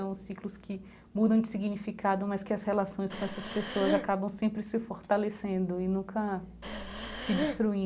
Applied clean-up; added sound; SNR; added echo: none; Breathing; 4 dB; none.